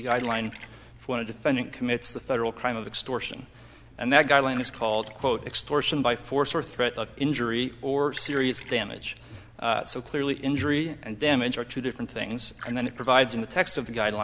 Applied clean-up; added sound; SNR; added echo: none; Liquid; 20 dB; none.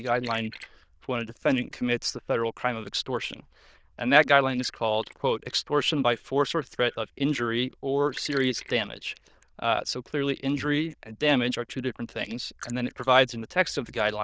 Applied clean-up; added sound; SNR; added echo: neural diffusion model UNIVERSE++.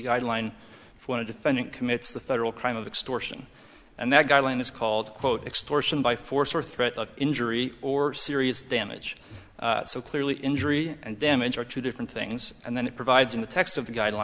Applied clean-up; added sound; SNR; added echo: none; none; none; none.